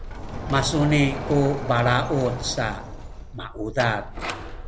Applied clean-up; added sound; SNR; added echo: none; Sliding door; 7 dB; none.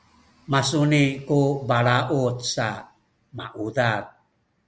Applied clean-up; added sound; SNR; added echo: none; none; none; none.